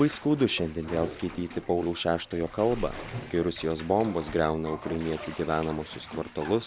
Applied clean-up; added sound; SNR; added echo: none; Bathtub (filling or washing); 13 dB; none.